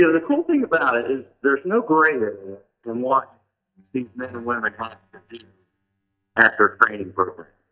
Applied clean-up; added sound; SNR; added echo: neural mask model DeepFilterNet 3.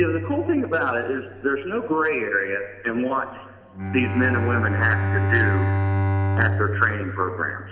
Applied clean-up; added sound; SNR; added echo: none; Bowed string instrument; 1 dB; reverberation time 3.0 s.